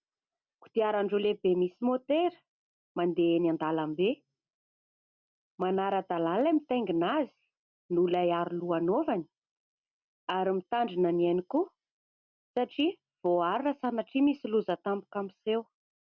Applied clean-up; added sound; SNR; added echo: none; none; none; none.